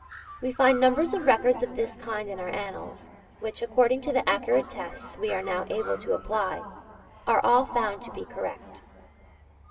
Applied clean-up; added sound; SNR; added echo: none; Bird; 20 dB; reverberation time 2.6 s.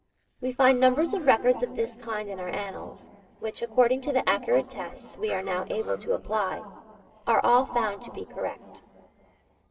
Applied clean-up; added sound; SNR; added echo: neural separator model SepFormer DNS4.